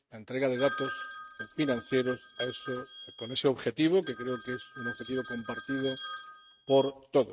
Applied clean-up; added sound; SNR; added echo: neural mask model RNNoise.